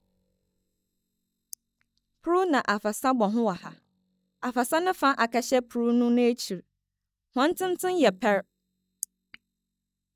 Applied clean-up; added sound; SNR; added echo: neural mask model DeepFilterNet 3.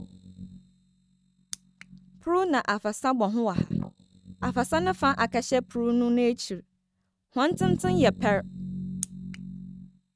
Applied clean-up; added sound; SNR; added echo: neural mask model RNNoise.